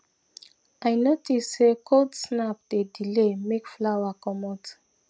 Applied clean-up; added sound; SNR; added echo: none; none; none; none.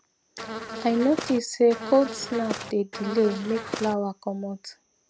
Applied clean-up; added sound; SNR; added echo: none; Buzz; 9 dB; none.